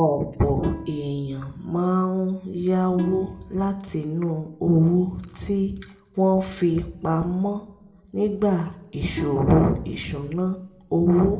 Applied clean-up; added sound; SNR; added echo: none; Plucked string instrument; 15 dB; reverberation time 0.5 s.